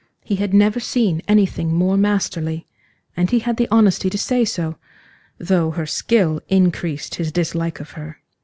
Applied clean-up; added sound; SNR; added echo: none; none; none; none.